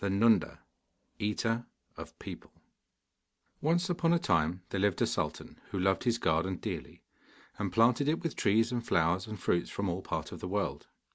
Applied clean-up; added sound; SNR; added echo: none; none; none; none.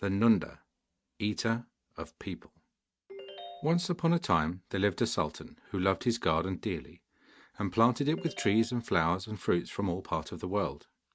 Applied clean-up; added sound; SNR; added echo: neural mask model RNNoise.